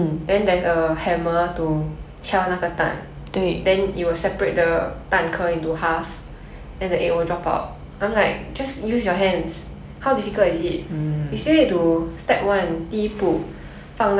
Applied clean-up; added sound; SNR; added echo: none; none; none; none.